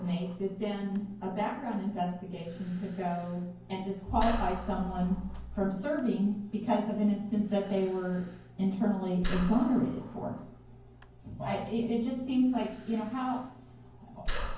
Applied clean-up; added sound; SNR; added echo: none; Breathing; 9 dB; reverberation time 0.9 s.